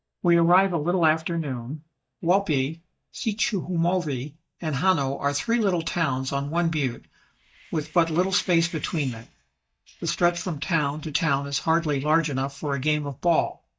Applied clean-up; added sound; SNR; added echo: neural mask model DeepFilterNet 3.